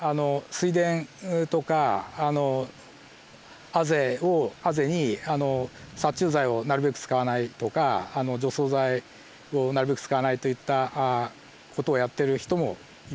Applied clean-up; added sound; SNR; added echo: none; none; none; none.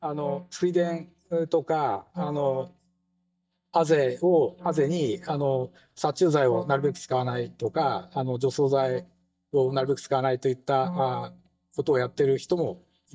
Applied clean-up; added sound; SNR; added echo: neural mask model DeepFilterNet 3.